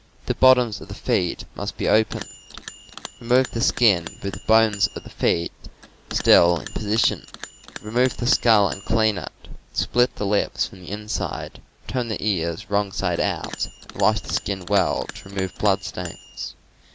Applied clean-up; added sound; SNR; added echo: none; Bell; 16 dB; none.